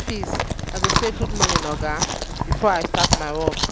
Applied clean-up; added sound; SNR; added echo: none; Chewing, mastication; -3 dB; none.